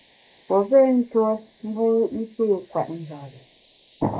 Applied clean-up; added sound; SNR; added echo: neural mask model Resemble Enhance denoiser.